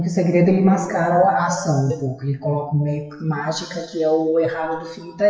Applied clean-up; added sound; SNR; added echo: classical method WPE with log-MMSE.